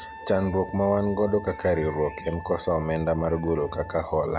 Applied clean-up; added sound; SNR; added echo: none; Wind instrument, woodwind instrument; 17 dB; none.